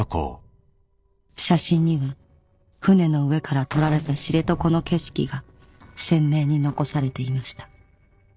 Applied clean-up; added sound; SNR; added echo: neural separator model SepFormer DNS4.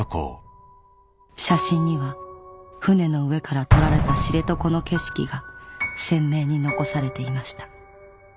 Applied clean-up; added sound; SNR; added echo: none; Explosion; 5 dB; none.